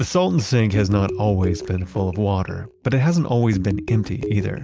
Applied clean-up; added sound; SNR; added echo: none; none; none; none.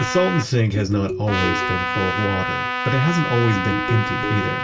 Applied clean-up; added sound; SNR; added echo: none; Trumpet; 4 dB; reverberation time 0.1 s.